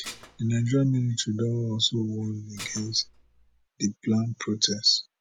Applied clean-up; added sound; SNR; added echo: none; Dishes, pots, and pans; 19 dB; none.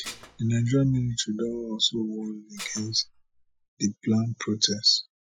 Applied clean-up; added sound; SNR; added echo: classical method Wiener filter.